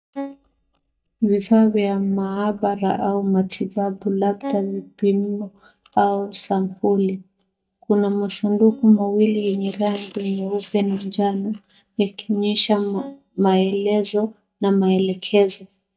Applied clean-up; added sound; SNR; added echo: neural mask model DeepFilterNet 3.